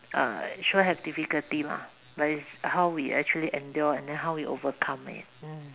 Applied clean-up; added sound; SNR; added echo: none; none; none; none.